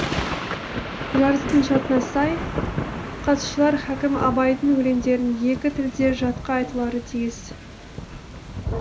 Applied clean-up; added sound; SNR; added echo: none; Thunder / Rain; 7 dB; none.